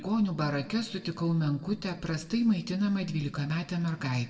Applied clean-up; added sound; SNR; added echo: none; none; none; reverberation time 1.0 s.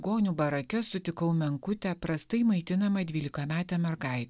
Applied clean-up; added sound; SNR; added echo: none; none; none; none.